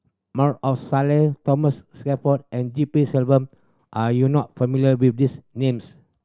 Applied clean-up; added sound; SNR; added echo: none; none; none; none.